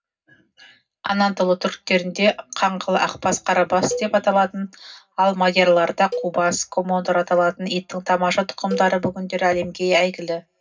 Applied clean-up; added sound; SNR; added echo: none; Cowbell; 15 dB; reverberation time 0.4 s.